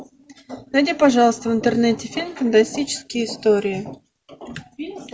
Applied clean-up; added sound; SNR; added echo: none; none; none; none.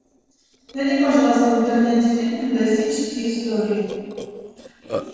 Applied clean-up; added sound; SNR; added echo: neural separator model SepFormer DNS4.